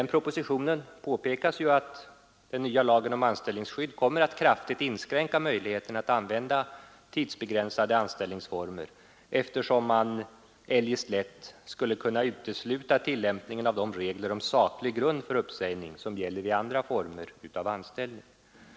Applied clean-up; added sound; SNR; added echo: none; none; none; none.